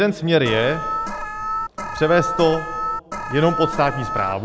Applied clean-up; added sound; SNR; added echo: none; Alarm; 5 dB; none.